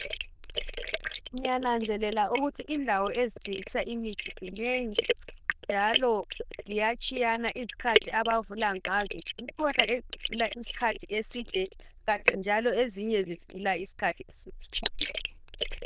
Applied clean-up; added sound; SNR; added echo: neural diffusion model UNIVERSE++.